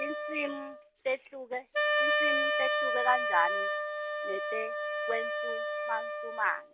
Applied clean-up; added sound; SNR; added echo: none; Wind instrument, woodwind instrument; -3 dB; none.